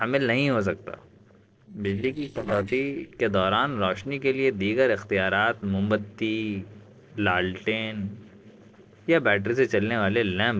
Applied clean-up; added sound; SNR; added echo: neural separator model SepFormer DNS4.